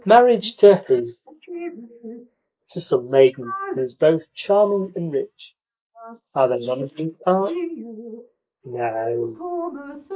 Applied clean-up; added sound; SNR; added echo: neural mask model Resemble Enhance denoiser.